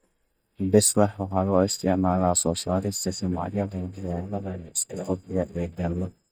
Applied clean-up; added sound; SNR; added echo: neural mask model DeepFilterNet 3.